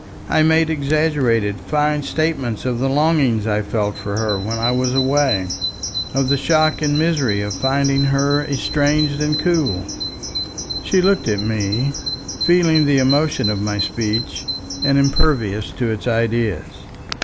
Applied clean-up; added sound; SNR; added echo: none; Bird vocalization, bird call, bird song; 9 dB; none.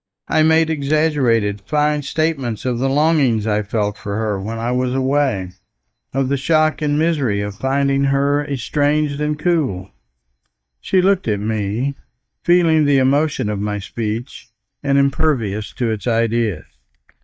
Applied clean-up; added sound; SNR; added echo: neural mask model DeepFilterNet 3.